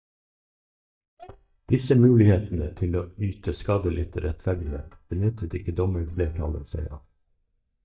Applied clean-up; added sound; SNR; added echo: neural mask model DeepFilterNet 3.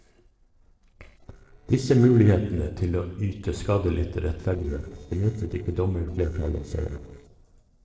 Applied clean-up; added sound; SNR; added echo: neural separator model SepFormer DNS4.